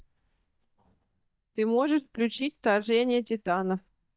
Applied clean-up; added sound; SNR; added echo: neural mask model DeepFilterNet 3.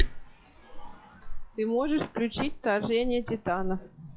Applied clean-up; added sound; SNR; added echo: classical method log-MMSE.